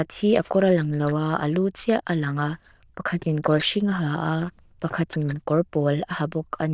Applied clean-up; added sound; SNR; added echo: neural diffusion model UNIVERSE++.